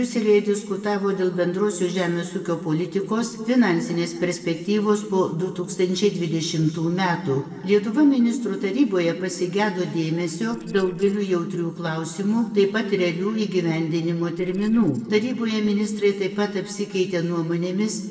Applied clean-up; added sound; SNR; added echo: neural separator model SepFormer DNS4.